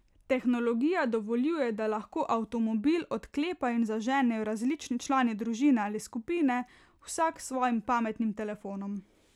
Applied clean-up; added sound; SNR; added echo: none; none; none; none.